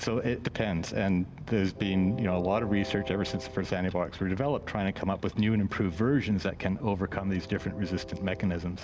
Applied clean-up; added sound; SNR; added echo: none; Train; 14 dB; none.